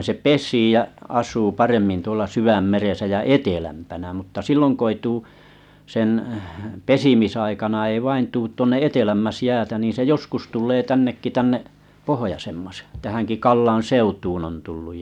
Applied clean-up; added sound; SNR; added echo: none; none; none; none.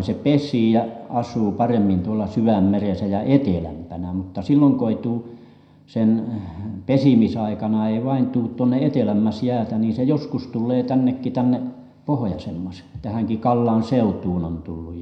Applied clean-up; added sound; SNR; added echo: none; none; none; reverberation time 0.7 s.